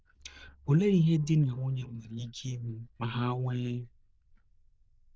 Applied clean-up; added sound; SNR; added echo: neural diffusion model UNIVERSE++.